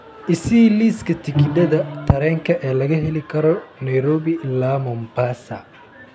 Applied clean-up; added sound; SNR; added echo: none; Bowed string instrument; 7 dB; none.